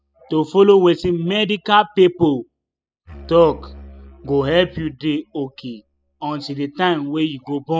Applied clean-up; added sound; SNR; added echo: classical method spectral subtraction.